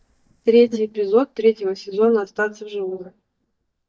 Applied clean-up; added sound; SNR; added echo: neural mask model DeepFilterNet 3.